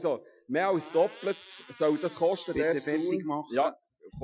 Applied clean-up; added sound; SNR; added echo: classical method Wiener filter.